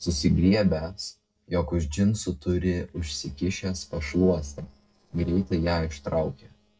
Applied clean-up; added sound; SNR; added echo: neural separator model SepFormer DNS4.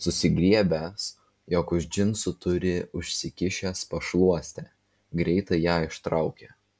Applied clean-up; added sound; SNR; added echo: none; none; none; none.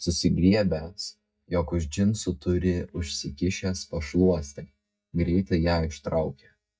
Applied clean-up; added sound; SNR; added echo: neural mask model DeepFilterNet 3.